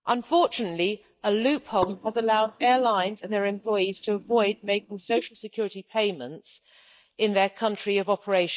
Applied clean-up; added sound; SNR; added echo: neural mask model DeepFilterNet 3.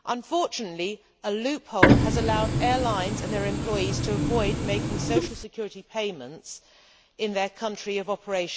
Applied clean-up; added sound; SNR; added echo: none; Printer; -5 dB; none.